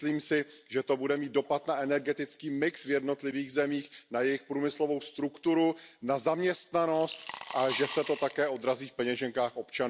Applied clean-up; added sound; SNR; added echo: none; Coin (dropping) / Glass; 13 dB; none.